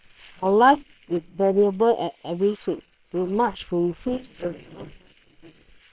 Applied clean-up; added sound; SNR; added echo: neural separator model SepFormer WHAM!.